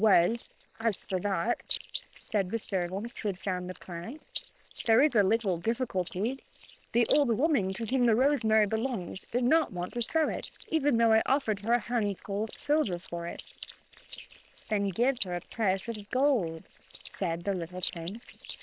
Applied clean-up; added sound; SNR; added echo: neural separator model SepFormer WHAM!.